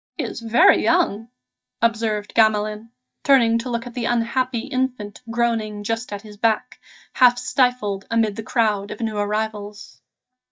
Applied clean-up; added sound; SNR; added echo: neural mask model DeepFilterNet 3.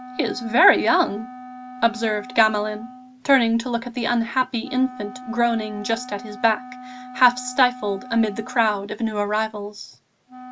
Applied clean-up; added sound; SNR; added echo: none; Wind instrument, woodwind instrument; 16 dB; none.